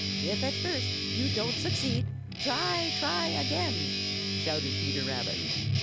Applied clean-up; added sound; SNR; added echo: none; Guitar; -5 dB; none.